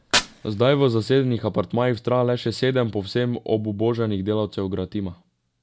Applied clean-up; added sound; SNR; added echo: none; Fire; 12 dB; none.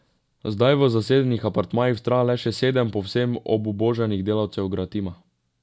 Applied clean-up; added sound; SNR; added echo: none; none; none; none.